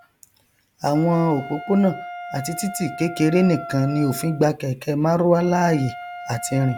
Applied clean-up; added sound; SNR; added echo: none; Wind instrument, woodwind instrument; 14 dB; none.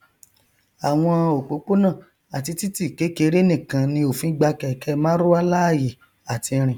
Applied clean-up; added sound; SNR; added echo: none; none; none; none.